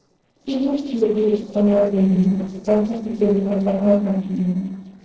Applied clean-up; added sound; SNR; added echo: neural separator model SepFormer DNS4.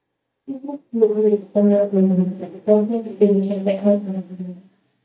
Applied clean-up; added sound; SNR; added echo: neural mask model DeepFilterNet 3.